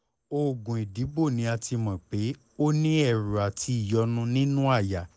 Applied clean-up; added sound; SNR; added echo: none; none; none; none.